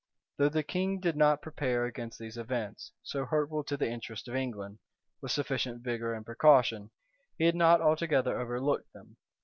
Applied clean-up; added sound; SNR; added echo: none; none; none; none.